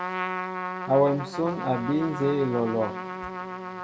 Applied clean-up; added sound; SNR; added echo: none; Trumpet; 6 dB; reverberation time 1.9 s.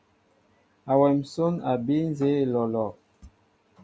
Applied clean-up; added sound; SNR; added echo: none; none; none; none.